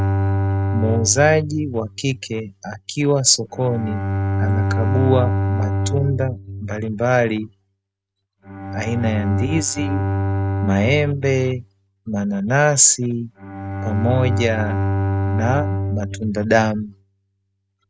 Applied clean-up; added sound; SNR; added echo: neural mask model RNNoise.